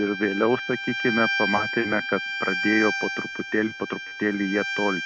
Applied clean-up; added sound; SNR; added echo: none; Bowed string instrument; 4 dB; none.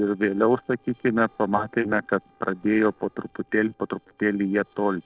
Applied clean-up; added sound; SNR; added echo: neural separator model SepFormer DNS4.